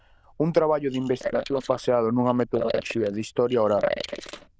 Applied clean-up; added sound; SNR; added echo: neural diffusion model UNIVERSE++.